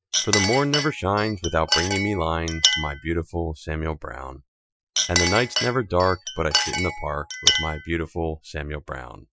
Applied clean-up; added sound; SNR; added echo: classical method Wiener filter.